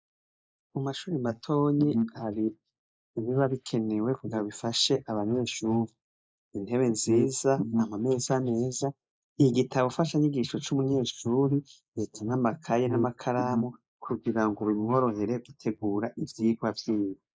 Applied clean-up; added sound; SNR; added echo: neural mask model Resemble Enhance denoiser.